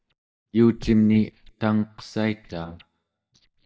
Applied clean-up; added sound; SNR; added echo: neural mask model DeepFilterNet 3.